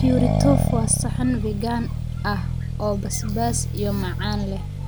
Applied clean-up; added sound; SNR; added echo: none; Accelerating, revving, vroom; -2 dB; none.